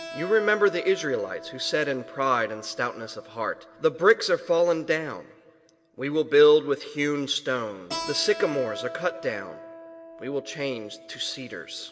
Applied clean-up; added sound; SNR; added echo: none; Keyboard (musical); 16 dB; reverberation time 1.2 s.